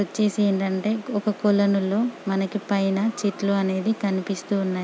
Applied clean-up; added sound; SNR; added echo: none; none; none; none.